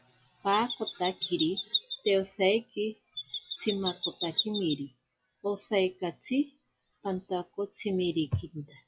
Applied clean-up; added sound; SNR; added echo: classical method log-MMSE.